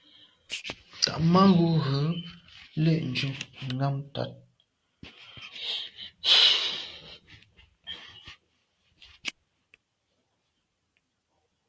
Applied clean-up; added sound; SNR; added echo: none; none; none; none.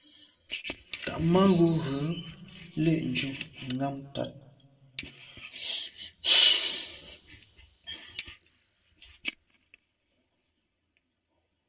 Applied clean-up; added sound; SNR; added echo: none; Bicycle bell; 1 dB; reverberation time 1.4 s.